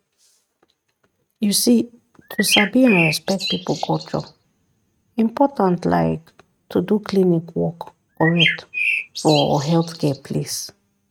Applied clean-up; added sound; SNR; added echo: neural mask model RNNoise.